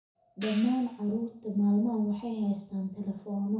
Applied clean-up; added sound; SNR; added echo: none; Hi-hat; 19 dB; reverberation time 0.5 s.